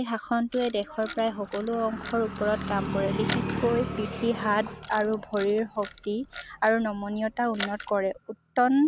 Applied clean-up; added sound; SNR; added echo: none; Camera; 13 dB; none.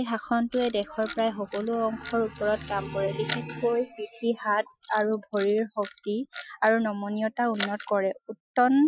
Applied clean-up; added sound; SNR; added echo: classical method Wiener filter.